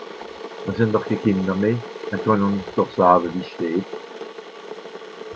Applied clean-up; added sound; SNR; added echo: none; Boiling / Water; 11 dB; none.